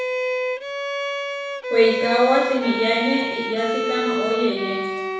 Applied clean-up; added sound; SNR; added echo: none; Bowed string instrument; 2 dB; reverberation time 1.1 s.